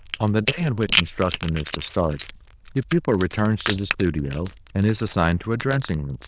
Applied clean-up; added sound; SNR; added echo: neural diffusion model UNIVERSE++.